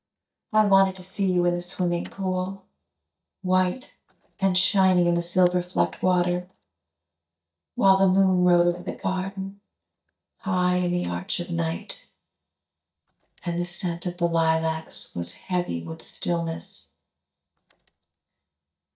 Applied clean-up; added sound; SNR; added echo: neural mask model DeepFilterNet 3.